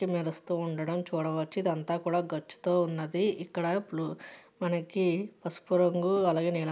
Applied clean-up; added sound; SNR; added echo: none; none; none; none.